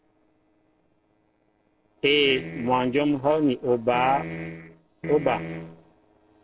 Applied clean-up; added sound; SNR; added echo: neural separator model SepFormer DNS4.